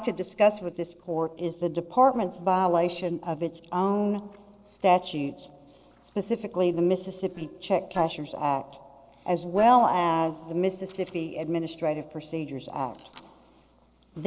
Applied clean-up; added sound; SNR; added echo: neural separator model SepFormer DNS4.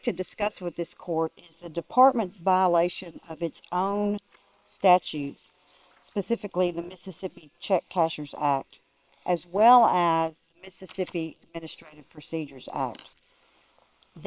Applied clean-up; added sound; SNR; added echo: neural separator model SepFormer WHAM!.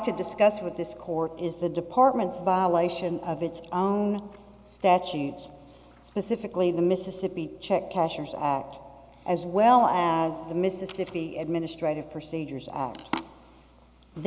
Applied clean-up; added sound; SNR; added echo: none; none; none; none.